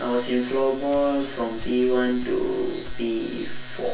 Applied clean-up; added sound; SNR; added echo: none; Walk, footsteps; 15 dB; reverberation time 0.3 s.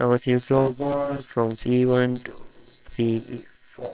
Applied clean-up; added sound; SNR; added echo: neural separator model SepFormer WHAMR!.